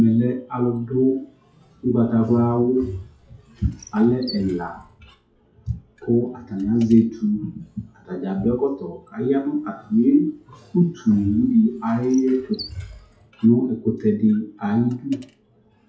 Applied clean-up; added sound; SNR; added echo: classical method WPE with log-MMSE.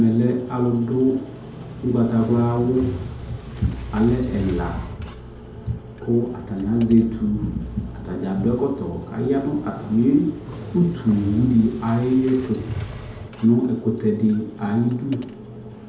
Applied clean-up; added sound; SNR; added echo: none; Motorcycle; 15 dB; reverberation time 2.1 s.